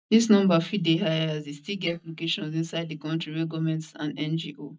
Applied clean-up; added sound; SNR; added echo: neural mask model DeepFilterNet 3.